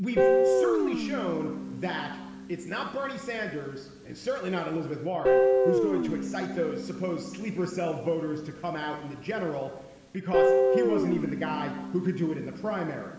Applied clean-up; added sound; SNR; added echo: none; Guitar; -4 dB; reverberation time 1.1 s.